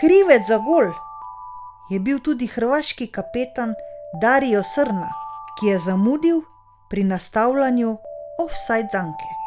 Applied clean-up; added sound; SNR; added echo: none; Alarm; 14 dB; none.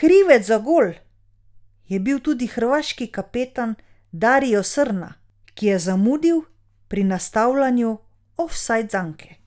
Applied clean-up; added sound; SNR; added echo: none; none; none; none.